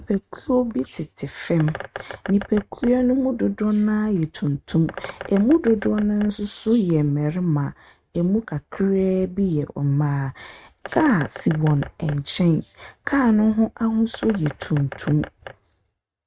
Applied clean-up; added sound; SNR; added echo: neural mask model RNNoise.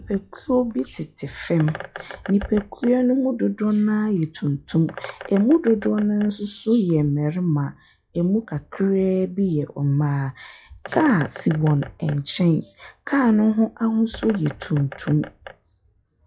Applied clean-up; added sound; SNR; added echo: classical method log-MMSE.